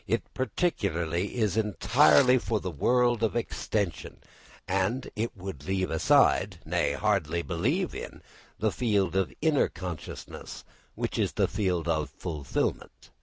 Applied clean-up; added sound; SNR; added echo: none; Tearing; 14 dB; none.